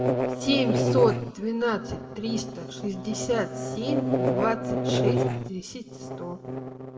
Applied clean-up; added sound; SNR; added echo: none; Buzz; -1 dB; reverberation time 1.8 s.